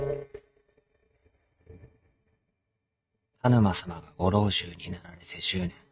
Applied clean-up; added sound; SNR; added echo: neural mask model RNNoise.